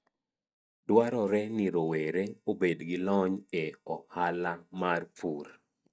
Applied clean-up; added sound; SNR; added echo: neural mask model DeepFilterNet 3.